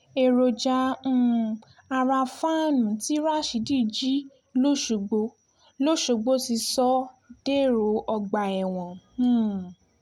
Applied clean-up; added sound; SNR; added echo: none; none; none; none.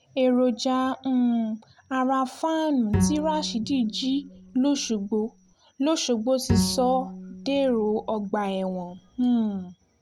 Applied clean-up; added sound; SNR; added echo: none; Bowed string instrument; 6 dB; none.